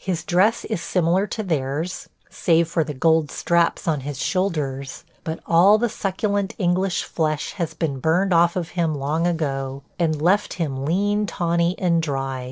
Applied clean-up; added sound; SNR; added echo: neural separator model SepFormer DNS4.